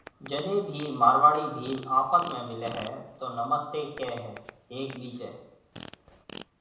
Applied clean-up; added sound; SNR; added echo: none; Fart; 19 dB; reverberation time 0.7 s.